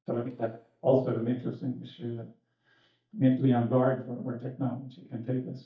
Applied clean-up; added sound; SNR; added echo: neural mask model DeepFilterNet 3.